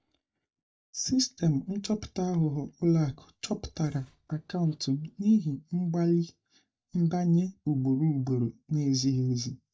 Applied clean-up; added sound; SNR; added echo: neural mask model DeepFilterNet 3.